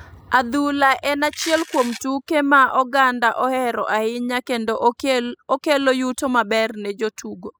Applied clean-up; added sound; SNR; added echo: classical method spectral subtraction.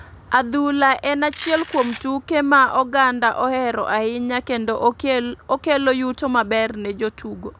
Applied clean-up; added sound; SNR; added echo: none; Domestic sounds, home sounds; 14 dB; none.